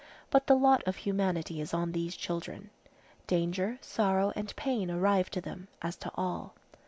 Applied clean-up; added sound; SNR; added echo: none; none; none; none.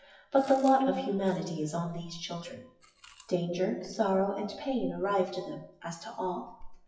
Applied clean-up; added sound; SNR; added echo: classical method WPE with log-MMSE.